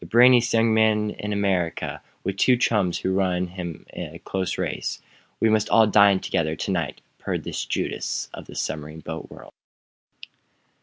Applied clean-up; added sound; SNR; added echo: none; none; none; none.